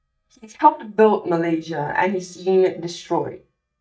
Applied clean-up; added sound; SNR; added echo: neural mask model DeepFilterNet 3.